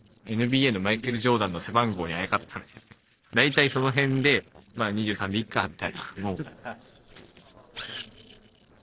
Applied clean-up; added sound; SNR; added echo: neural separator model SepFormer DNS4.